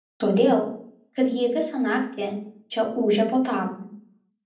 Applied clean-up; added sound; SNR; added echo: none; none; none; reverberation time 0.6 s.